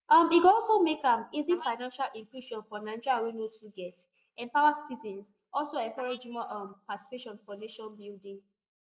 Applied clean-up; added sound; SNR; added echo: neural mask model Resemble Enhance denoiser.